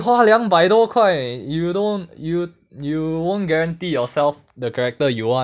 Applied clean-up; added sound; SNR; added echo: none; none; none; none.